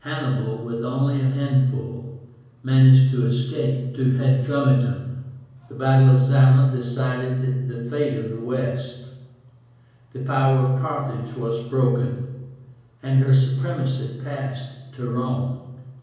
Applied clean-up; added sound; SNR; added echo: none; none; none; reverberation time 1.0 s.